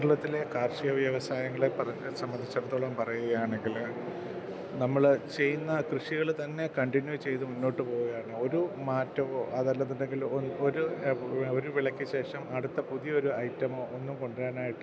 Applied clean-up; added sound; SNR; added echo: none; none; none; none.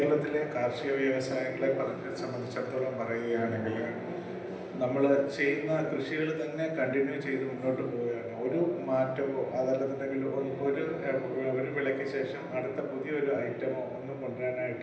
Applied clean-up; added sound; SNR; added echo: none; none; none; reverberation time 0.9 s.